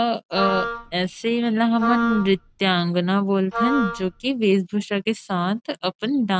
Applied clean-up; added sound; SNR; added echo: none; Wind instrument, woodwind instrument; 6 dB; none.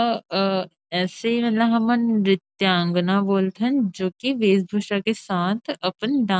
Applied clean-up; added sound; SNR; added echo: none; none; none; none.